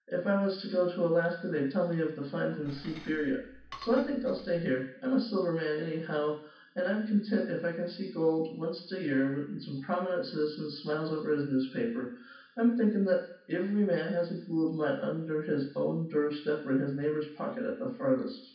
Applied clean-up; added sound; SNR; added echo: none; Cutlery, silverware / Dishes, pots, and pans; 19 dB; reverberation time 0.6 s.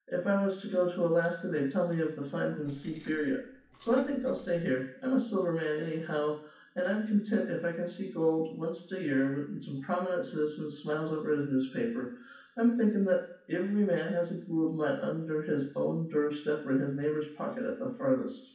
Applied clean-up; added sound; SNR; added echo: neural separator model SepFormer DNS4.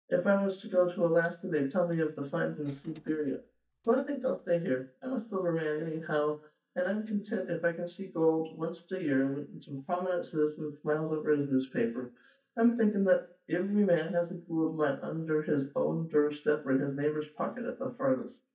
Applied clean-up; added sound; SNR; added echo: neural mask model DeepFilterNet 3.